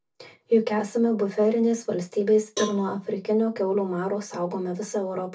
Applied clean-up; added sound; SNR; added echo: none; Cowbell; 15 dB; reverberation time 0.2 s.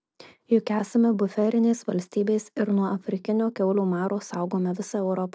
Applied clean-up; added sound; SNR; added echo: none; none; none; none.